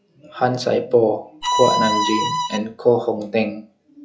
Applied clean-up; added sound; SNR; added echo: classical method log-MMSE.